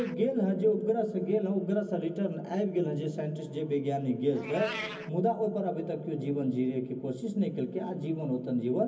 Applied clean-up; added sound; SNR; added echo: none; Meow; 19 dB; reverberation time 0.3 s.